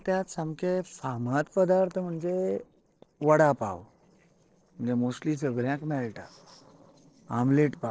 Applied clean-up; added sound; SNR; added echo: neural separator model SepFormer DNS4.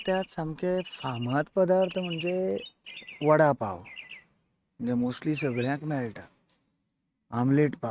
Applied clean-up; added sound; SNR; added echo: neural mask model RNNoise.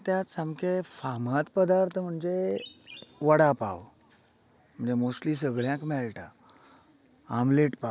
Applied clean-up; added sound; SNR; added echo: none; none; none; none.